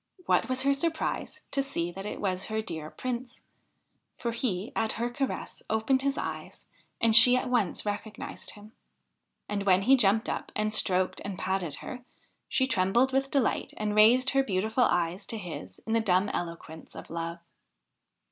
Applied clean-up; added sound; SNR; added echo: none; none; none; none.